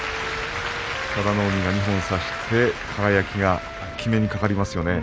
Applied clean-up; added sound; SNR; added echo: none; Wind instrument, woodwind instrument; 14 dB; none.